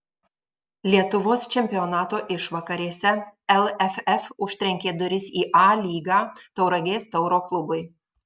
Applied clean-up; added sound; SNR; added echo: none; none; none; none.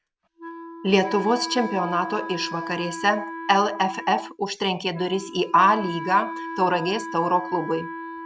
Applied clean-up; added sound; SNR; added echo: none; Wind instrument, woodwind instrument; 10 dB; none.